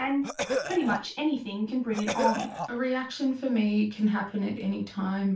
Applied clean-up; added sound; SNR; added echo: none; Cough; 4 dB; reverberation time 0.3 s.